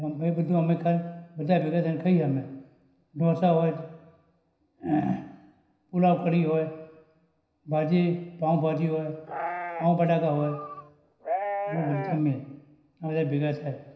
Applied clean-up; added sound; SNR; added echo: none; Livestock, farm animals, working animals; 7 dB; reverberation time 0.9 s.